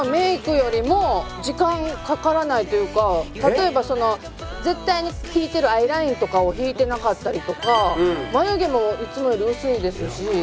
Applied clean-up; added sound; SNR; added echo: none; none; none; none.